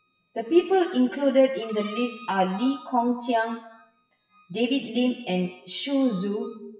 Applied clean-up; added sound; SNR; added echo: classical method WPE with log-MMSE.